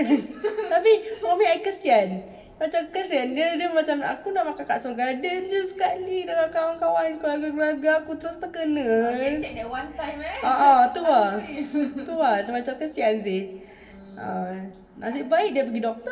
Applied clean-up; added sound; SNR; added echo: none; none; none; reverberation time 1.5 s.